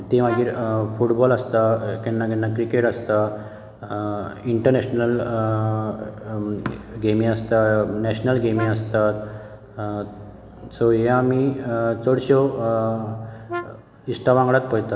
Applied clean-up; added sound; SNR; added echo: none; Brass instrument; 14 dB; none.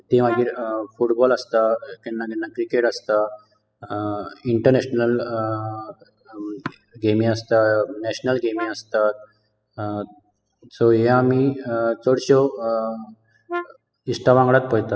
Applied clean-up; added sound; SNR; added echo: classical method spectral subtraction.